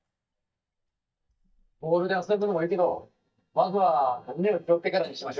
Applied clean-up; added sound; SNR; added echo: neural mask model DeepFilterNet 3.